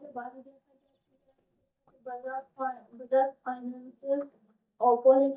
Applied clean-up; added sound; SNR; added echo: neural mask model DeepFilterNet 3.